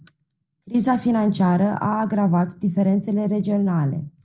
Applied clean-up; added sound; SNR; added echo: none; none; none; none.